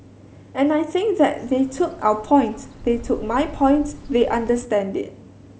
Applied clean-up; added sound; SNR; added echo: none; Bird; 17 dB; none.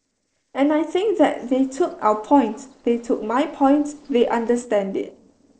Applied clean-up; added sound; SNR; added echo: neural separator model SepFormer DNS4.